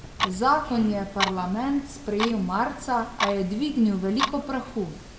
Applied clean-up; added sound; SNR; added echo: none; Clock; 7 dB; reverberation time 1.0 s.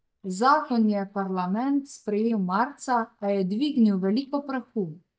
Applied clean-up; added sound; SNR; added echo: neural mask model DeepFilterNet 3.